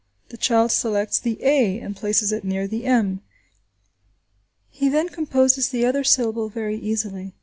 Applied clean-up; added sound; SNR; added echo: none; none; none; none.